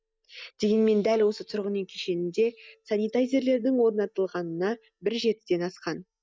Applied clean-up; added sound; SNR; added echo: neural mask model DeepFilterNet 3.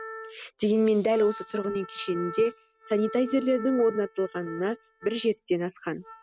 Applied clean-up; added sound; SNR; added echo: neural mask model RNNoise.